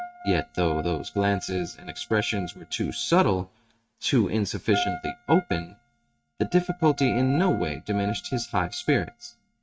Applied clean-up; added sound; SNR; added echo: neural mask model RNNoise.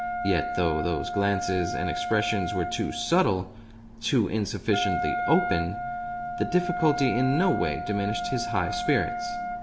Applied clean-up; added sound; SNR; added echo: none; Wind instrument, woodwind instrument; 4 dB; none.